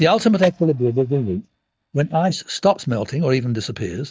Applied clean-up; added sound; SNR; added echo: neural mask model DeepFilterNet 3.